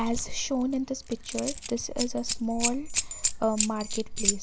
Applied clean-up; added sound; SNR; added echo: none; Keys jangling; 1 dB; none.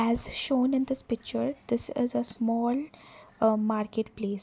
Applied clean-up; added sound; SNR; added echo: none; none; none; none.